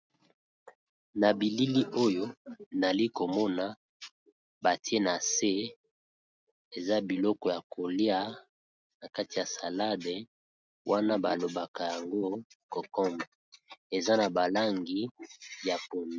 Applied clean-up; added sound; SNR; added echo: none; none; none; none.